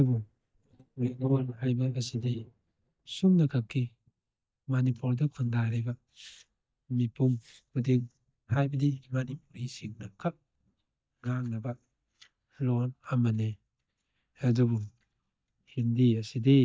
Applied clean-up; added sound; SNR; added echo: neural mask model DeepFilterNet 3.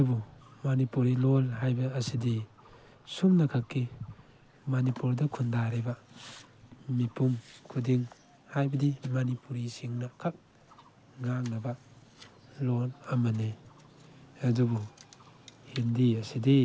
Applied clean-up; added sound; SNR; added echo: none; none; none; none.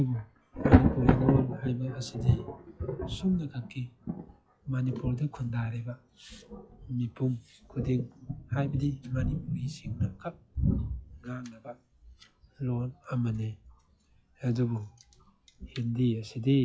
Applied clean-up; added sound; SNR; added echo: classical method log-MMSE.